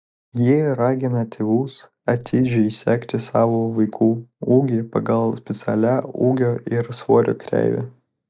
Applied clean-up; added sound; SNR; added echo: neural mask model DeepFilterNet 3.